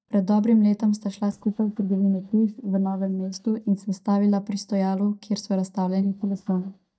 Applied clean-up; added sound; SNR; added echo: neural mask model DeepFilterNet 3.